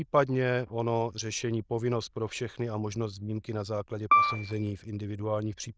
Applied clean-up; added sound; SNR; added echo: neural diffusion model UNIVERSE++.